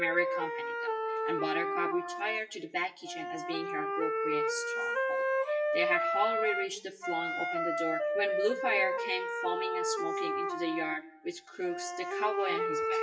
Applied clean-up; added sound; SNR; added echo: classical method WPE with log-MMSE.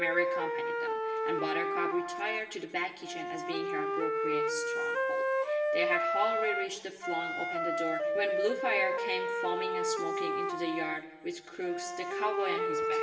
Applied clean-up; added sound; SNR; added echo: none; Wind instrument, woodwind instrument; -3 dB; reverberation time 2.3 s.